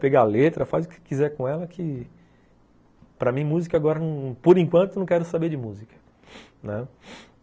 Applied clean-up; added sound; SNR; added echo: none; none; none; none.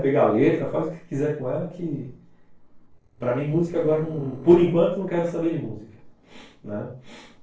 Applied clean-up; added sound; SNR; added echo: neural separator model SepFormer DNS4.